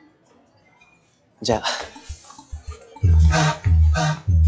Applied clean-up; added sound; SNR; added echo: classical method log-MMSE.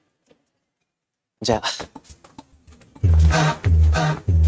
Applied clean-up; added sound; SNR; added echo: neural mask model RNNoise.